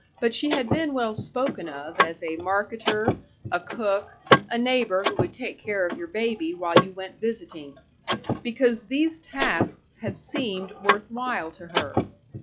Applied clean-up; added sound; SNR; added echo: classical method log-MMSE.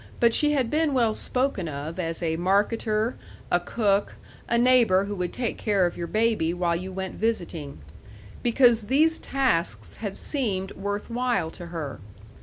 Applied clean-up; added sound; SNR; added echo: none; none; none; none.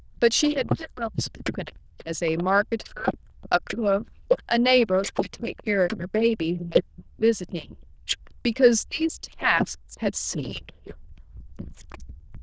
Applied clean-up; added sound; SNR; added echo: neural diffusion model UNIVERSE++.